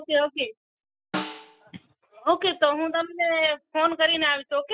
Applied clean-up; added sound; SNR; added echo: classical method spectral subtraction.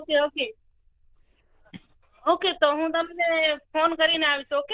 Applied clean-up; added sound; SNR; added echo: neural diffusion model UNIVERSE++.